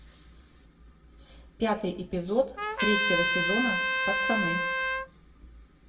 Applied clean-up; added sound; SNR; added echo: none; Trumpet; -4 dB; reverberation time 0.6 s.